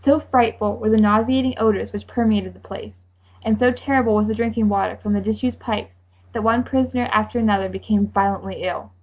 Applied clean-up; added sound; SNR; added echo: none; none; none; none.